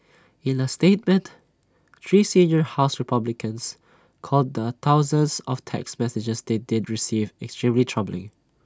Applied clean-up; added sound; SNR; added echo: none; none; none; none.